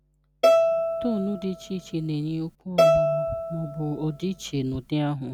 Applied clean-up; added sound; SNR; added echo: none; Bowed string instrument; -5 dB; none.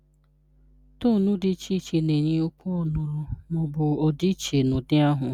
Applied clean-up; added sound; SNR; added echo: none; none; none; none.